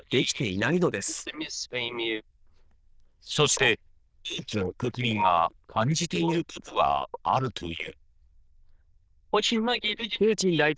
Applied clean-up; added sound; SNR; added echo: neural diffusion model UNIVERSE++.